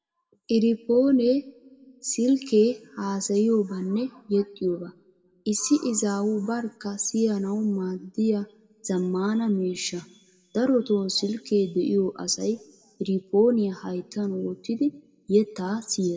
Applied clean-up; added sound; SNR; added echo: none; none; none; reverberation time 0.6 s.